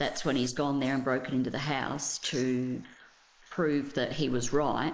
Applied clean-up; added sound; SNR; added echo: neural mask model Resemble Enhance denoiser.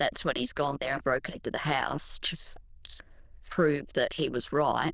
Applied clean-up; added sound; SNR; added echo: neural diffusion model UNIVERSE++.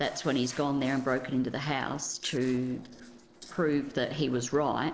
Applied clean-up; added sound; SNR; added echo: neural separator model SepFormer DNS4.